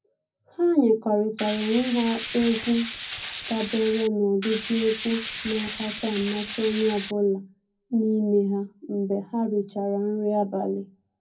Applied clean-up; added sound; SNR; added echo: none; Tools; 9 dB; reverberation time 0.4 s.